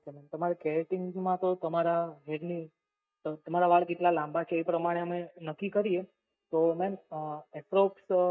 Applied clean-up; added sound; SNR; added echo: neural mask model DeepFilterNet 3.